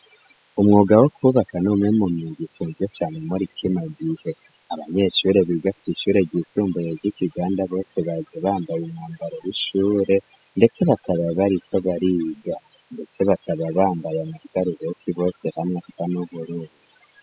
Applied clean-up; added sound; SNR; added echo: classical method spectral subtraction.